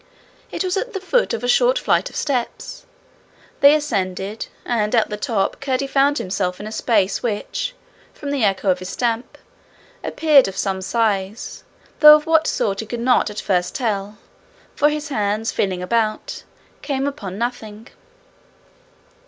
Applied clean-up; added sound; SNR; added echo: none; none; none; none.